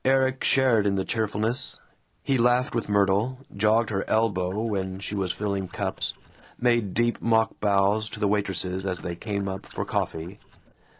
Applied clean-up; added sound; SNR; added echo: neural separator model SepFormer DNS4.